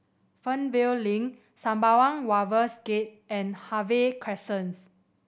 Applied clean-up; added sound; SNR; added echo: none; none; none; none.